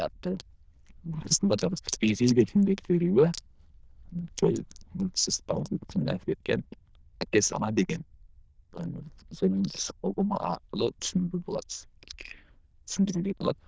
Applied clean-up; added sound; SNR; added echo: neural diffusion model UNIVERSE++.